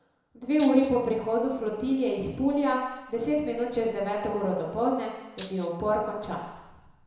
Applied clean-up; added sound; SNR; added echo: none; Rattle (instrument); -4 dB; reverberation time 1.0 s.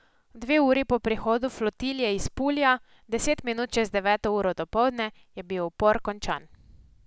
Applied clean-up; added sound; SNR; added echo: none; none; none; none.